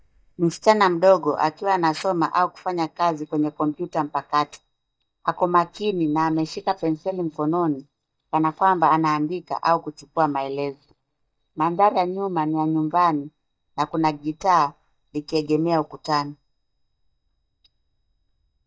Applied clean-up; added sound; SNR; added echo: neural mask model DeepFilterNet 3.